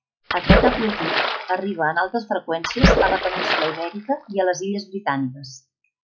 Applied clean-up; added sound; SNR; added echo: classical method log-MMSE.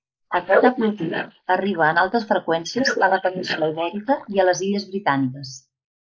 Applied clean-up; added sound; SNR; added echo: neural mask model Resemble Enhance denoiser.